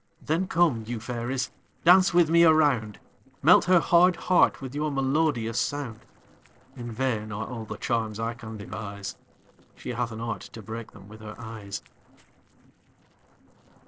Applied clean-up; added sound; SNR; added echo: neural separator model SepFormer DNS4.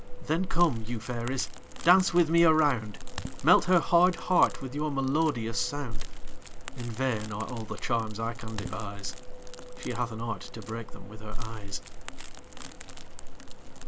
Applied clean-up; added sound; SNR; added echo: none; Crackle; 1 dB; none.